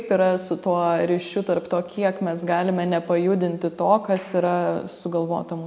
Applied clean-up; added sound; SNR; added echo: none; none; none; none.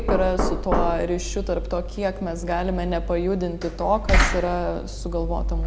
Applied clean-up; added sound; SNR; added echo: none; Knock; 0 dB; none.